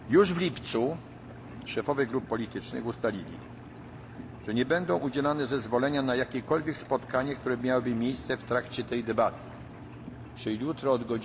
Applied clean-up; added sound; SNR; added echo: none; Engine; 14 dB; none.